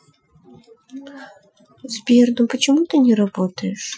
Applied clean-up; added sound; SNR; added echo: classical method Wiener filter.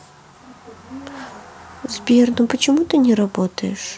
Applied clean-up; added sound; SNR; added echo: none; none; none; none.